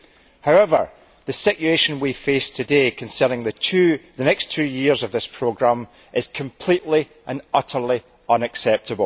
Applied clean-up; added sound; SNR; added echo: none; none; none; none.